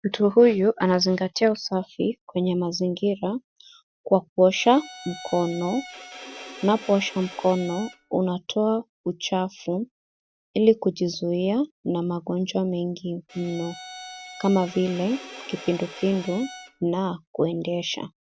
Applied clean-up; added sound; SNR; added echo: none; Bowed string instrument; 16 dB; none.